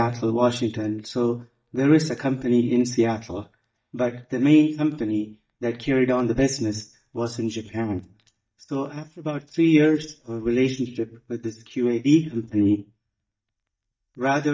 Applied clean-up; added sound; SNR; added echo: neural mask model DeepFilterNet 3.